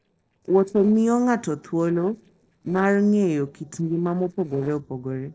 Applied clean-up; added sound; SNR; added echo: neural separator model SepFormer DNS4.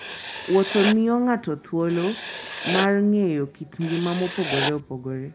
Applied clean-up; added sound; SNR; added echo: none; Writing; 7 dB; reverberation time 0.6 s.